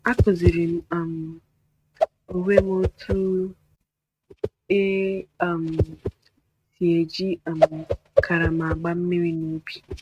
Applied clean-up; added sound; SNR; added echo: neural mask model RNNoise.